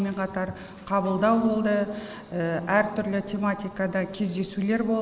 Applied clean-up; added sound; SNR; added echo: none; none; none; none.